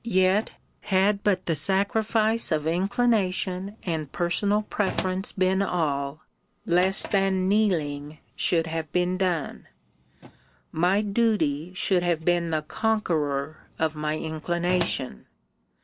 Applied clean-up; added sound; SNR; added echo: none; Drawer open or close; 18 dB; none.